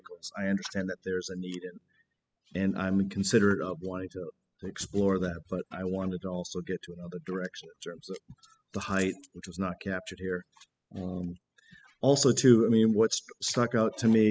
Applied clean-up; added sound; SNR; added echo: classical method spectral subtraction.